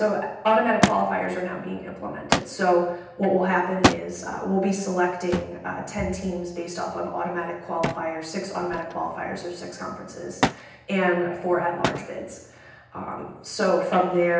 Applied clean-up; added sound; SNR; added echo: none; Thump, thud; 6 dB; reverberation time 0.9 s.